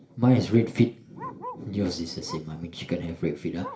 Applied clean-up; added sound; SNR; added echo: none; Bark; 18 dB; reverberation time 0.4 s.